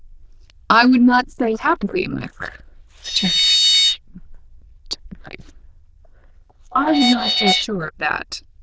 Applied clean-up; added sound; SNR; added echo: neural diffusion model UNIVERSE++.